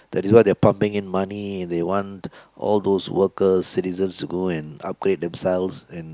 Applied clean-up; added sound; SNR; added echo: none; none; none; none.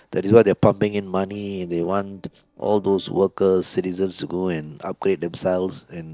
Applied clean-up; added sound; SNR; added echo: neural separator model SepFormer DNS4.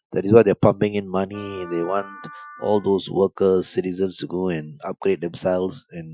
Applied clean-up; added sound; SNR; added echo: classical method Wiener filter.